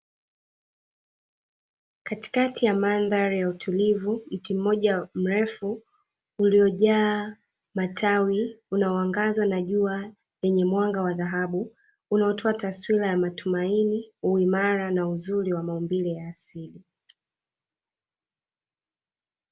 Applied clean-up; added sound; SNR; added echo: none; none; none; none.